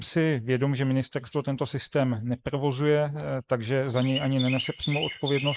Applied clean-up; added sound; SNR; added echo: neural mask model Resemble Enhance denoiser.